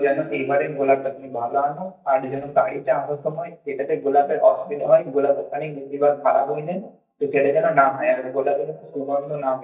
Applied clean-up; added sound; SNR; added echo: neural mask model DeepFilterNet 3.